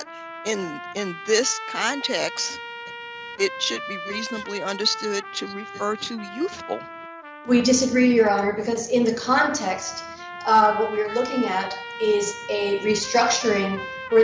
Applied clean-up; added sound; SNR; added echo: none; Trumpet; 13 dB; none.